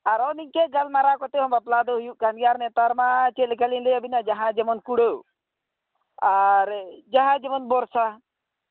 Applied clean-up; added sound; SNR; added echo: none; none; none; none.